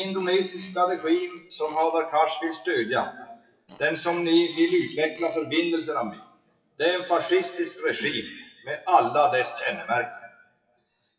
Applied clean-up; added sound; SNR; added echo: classical method WPE with log-MMSE.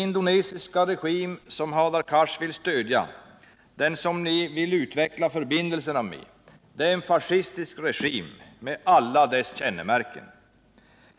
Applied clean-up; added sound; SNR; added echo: none; none; none; none.